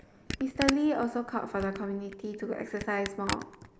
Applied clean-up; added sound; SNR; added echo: none; Camera; 8 dB; none.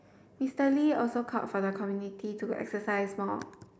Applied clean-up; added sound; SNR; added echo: none; none; none; none.